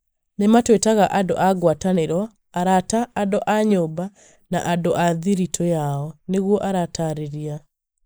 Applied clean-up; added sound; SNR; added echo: neural mask model Resemble Enhance denoiser.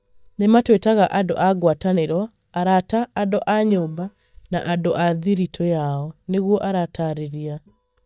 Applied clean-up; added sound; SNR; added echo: neural mask model DeepFilterNet 3.